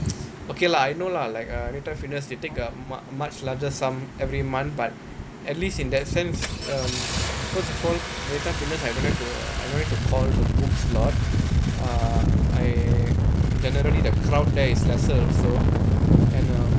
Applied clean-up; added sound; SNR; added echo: none; Engine starting; -3 dB; none.